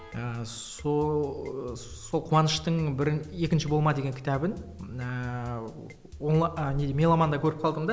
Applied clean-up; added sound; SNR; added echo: none; none; none; none.